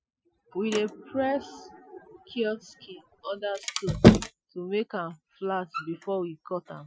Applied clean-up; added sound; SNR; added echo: classical method Wiener filter.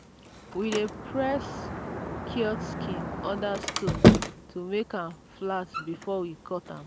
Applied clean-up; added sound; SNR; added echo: none; Sliding door; -4 dB; none.